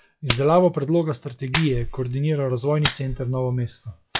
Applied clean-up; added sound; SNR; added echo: classical method log-MMSE.